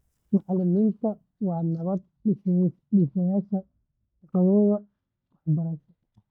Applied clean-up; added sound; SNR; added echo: neural mask model DeepFilterNet 3.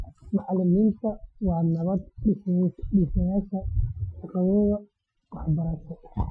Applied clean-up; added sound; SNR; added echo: classical method Wiener filter.